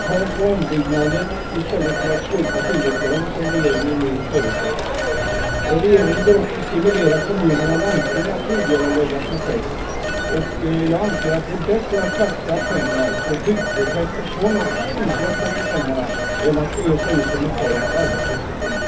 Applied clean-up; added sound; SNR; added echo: none; Telephone; 2 dB; reverberation time 0.4 s.